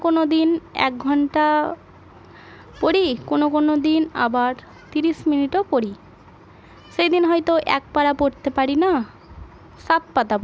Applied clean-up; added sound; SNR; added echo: none; none; none; none.